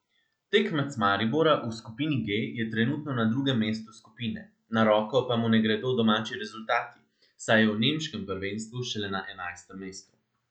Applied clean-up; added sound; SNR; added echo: none; none; none; none.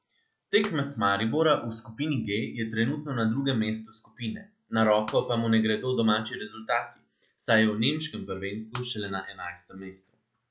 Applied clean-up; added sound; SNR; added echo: none; Shatter; 6 dB; none.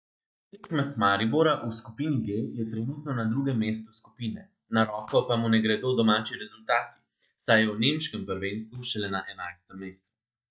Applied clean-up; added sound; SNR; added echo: neural mask model DeepFilterNet 3.